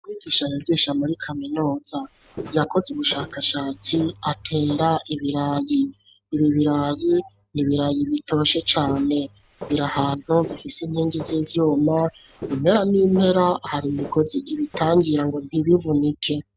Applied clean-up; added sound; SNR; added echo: none; Walk, footsteps; 17 dB; none.